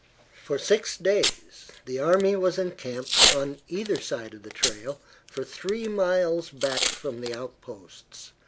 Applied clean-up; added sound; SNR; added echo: none; Packing tape, duct tape / Tearing; 3 dB; none.